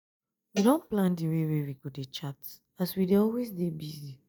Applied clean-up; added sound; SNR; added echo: neural mask model DeepFilterNet 3.